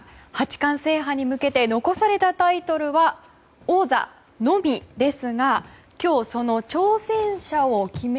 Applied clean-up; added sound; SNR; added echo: none; none; none; none.